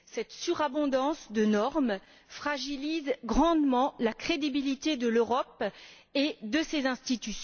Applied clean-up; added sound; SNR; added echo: none; none; none; none.